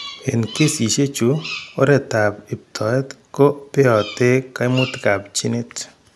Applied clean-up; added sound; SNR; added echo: none; Bird vocalization, bird call, bird song; 17 dB; none.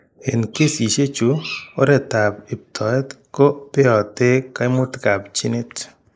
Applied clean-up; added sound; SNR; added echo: neural mask model Resemble Enhance denoiser.